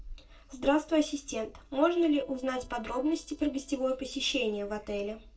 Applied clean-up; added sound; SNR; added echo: neural separator model SepFormer DNS4.